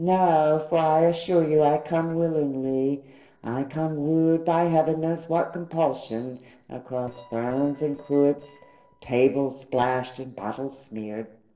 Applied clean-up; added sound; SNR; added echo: neural separator model SepFormer DNS4.